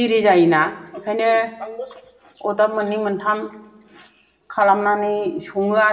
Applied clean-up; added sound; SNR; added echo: none; none; none; reverberation time 0.8 s.